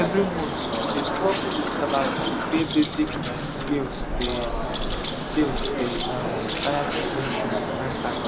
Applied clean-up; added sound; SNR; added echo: none; Bird; -1 dB; none.